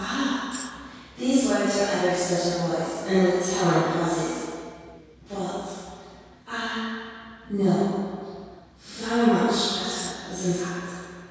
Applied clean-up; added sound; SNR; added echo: none; Tambourine; 15 dB; reverberation time 2.0 s.